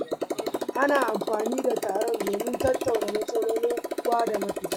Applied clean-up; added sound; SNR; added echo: classical method log-MMSE.